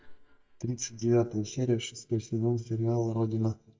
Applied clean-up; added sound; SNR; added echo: neural mask model DeepFilterNet 3.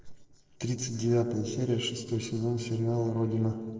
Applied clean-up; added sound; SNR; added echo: neural separator model SepFormer DNS4.